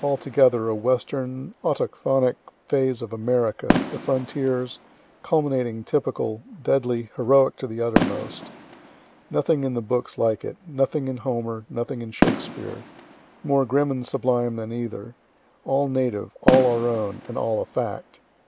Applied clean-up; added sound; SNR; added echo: none; Fireworks; 8 dB; none.